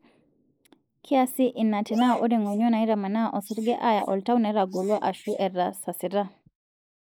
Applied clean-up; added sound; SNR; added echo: neural mask model Resemble Enhance denoiser.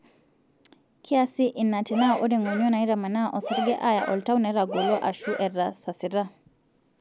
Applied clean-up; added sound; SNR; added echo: none; Cheering; 7 dB; none.